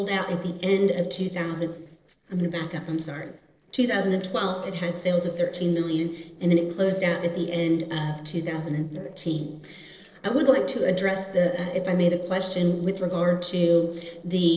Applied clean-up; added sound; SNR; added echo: neural separator model SepFormer DNS4.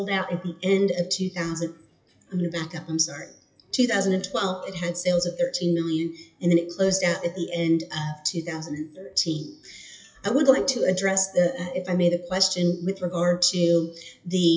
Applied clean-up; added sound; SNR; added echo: classical method WPE with log-MMSE.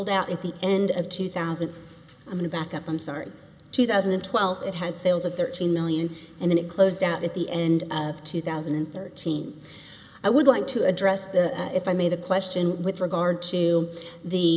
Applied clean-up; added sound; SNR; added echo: none; none; none; none.